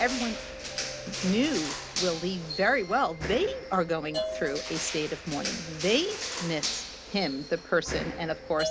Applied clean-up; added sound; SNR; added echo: none; Bell / Percussion + Crushing; 7 dB; none.